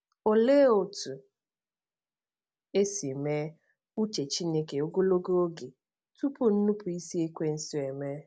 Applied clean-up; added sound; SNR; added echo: none; none; none; none.